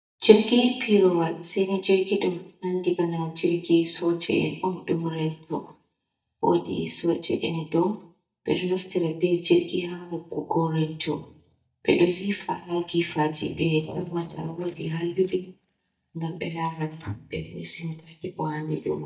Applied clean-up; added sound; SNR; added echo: neural mask model DeepFilterNet 3.